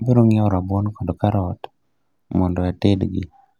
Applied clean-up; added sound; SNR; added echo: none; none; none; none.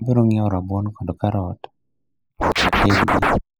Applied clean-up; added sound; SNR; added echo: neural mask model Resemble Enhance denoiser.